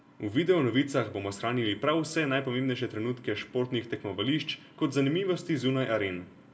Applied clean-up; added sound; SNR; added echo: none; none; none; reverberation time 0.7 s.